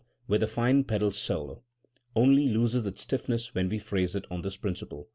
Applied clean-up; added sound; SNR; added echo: none; none; none; none.